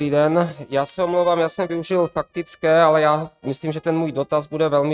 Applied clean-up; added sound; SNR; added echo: neural mask model RNNoise.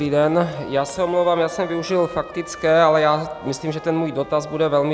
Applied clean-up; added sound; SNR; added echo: none; Trumpet; 19 dB; none.